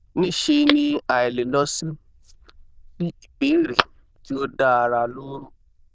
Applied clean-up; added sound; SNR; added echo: neural diffusion model UNIVERSE++.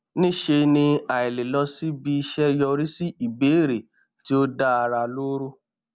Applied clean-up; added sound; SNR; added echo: none; none; none; none.